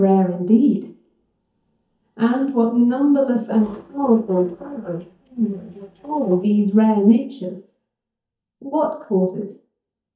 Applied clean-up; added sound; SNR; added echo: neural mask model DeepFilterNet 3.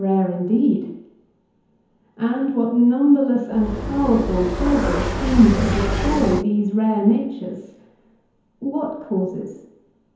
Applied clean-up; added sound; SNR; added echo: none; Motorcycle; 2 dB; reverberation time 0.9 s.